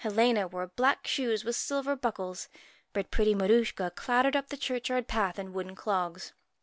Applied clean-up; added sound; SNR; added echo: none; none; none; none.